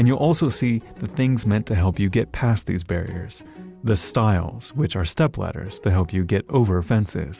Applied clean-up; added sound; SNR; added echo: none; none; none; none.